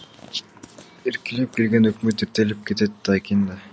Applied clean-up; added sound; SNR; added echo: none; none; none; none.